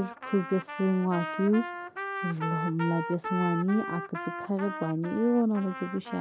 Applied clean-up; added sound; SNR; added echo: none; Trumpet; 8 dB; none.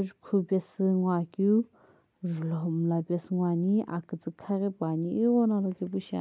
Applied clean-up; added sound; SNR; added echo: none; none; none; none.